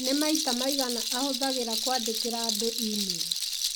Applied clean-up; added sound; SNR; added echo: none; Rattle; -1 dB; none.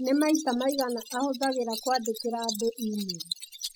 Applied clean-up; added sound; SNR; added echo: classical method spectral subtraction.